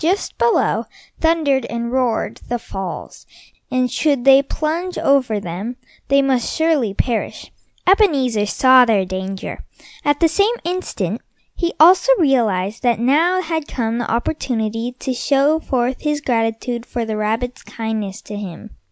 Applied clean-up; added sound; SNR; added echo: none; none; none; none.